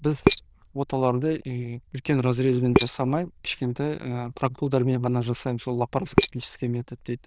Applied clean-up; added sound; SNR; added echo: neural diffusion model UNIVERSE++.